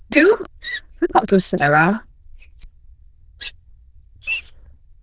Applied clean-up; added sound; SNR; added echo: neural diffusion model UNIVERSE++.